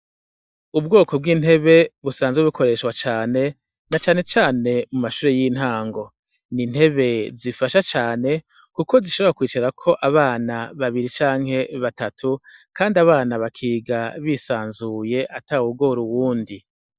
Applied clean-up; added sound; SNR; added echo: neural mask model DeepFilterNet 3.